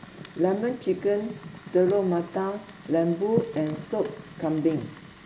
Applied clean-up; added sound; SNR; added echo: none; Fire; 13 dB; none.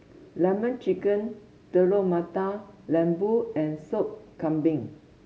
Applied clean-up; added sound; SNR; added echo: none; none; none; none.